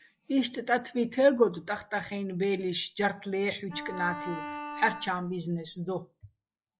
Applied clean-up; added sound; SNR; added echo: classical method log-MMSE.